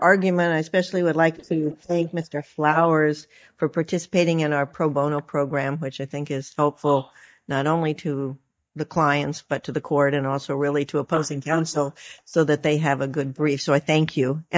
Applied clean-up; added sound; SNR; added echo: neural mask model DeepFilterNet 3.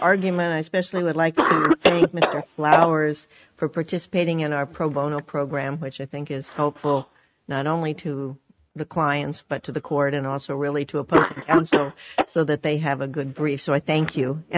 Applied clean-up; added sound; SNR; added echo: neural mask model RNNoise.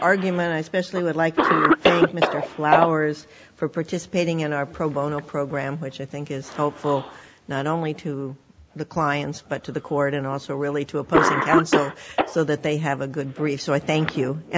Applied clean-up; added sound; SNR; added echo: none; Cough; 2 dB; none.